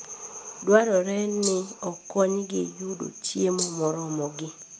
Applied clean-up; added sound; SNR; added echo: none; Rattle (instrument); 5 dB; none.